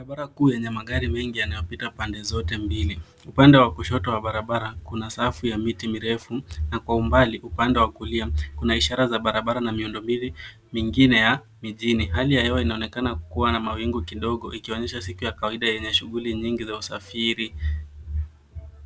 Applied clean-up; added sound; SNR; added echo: none; none; none; none.